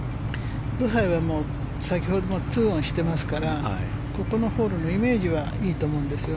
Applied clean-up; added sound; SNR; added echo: none; none; none; none.